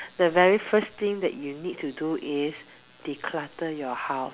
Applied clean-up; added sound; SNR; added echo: none; none; none; none.